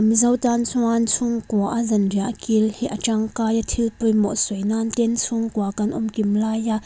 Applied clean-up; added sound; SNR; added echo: none; none; none; none.